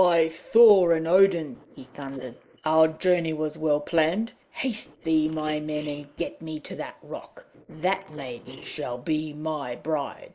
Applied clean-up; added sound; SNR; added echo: neural mask model Resemble Enhance denoiser.